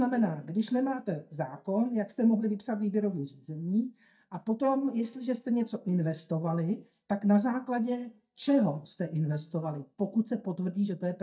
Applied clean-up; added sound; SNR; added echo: neural mask model DeepFilterNet 3.